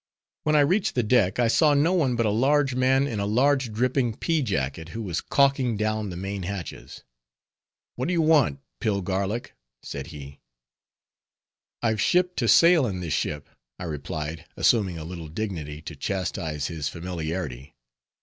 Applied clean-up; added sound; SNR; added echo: none; none; none; none.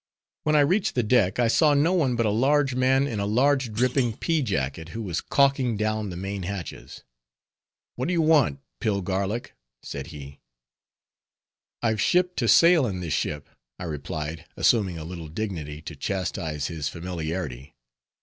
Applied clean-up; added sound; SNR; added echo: none; Thump, thud; 15 dB; none.